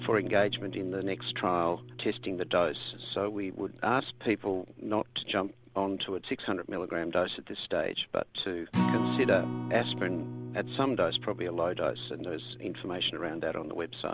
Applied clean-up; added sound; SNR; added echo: none; Acoustic guitar; 8 dB; none.